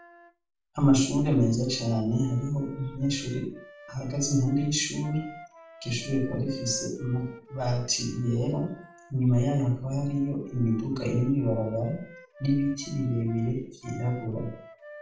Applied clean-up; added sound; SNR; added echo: none; Wind instrument, woodwind instrument; 20 dB; reverberation time 0.5 s.